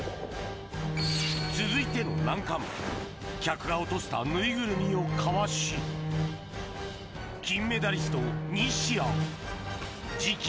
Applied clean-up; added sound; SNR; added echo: none; Bowed string instrument; 2 dB; none.